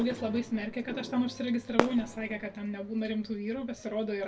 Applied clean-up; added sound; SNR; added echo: none; Fireworks; 7 dB; reverberation time 0.2 s.